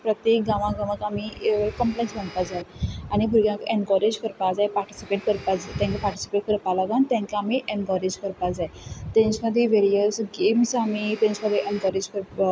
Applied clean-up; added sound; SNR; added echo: none; Domestic sounds, home sounds; 19 dB; none.